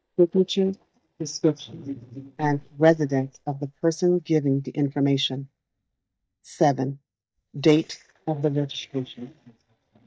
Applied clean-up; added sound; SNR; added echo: neural mask model DeepFilterNet 3.